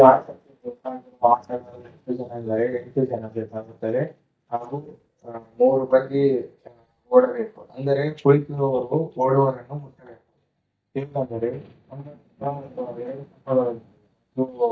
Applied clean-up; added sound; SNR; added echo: neural mask model DeepFilterNet 3.